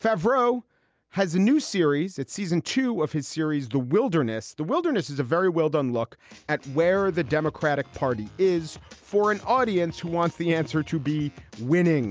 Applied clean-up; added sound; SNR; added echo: none; none; none; none.